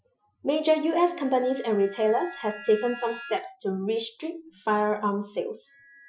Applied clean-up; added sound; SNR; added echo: classical method Wiener filter.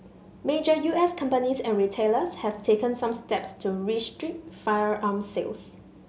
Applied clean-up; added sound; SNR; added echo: none; none; none; none.